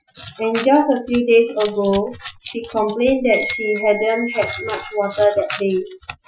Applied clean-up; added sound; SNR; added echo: classical method Wiener filter.